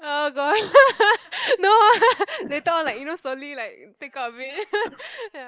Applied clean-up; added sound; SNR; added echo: neural mask model Resemble Enhance denoiser.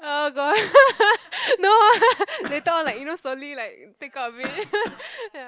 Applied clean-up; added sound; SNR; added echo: none; Cough; 19 dB; none.